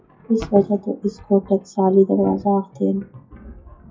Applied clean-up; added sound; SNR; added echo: classical method WPE with log-MMSE.